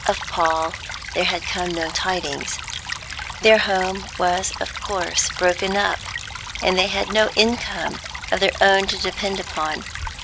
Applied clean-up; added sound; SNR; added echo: none; Stream / Trickle, dribble; 9 dB; none.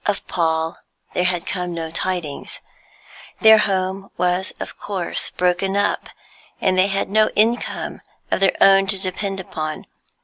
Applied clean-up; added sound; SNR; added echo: none; none; none; none.